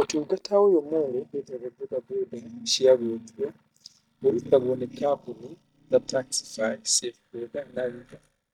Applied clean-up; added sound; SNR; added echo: neural mask model DeepFilterNet 3.